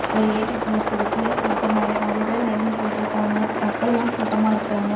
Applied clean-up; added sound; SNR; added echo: none; Aircraft; 2 dB; reverberation time 0.5 s.